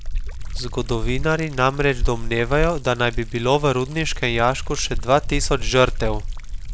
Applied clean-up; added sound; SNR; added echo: none; Liquid; 3 dB; none.